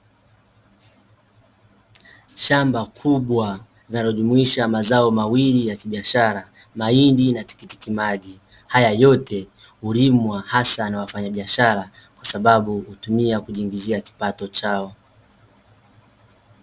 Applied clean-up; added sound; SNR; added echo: none; none; none; none.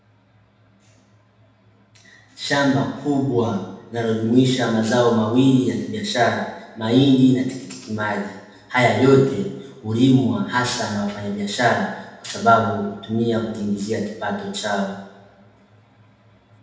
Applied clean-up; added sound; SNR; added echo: none; none; none; reverberation time 0.9 s.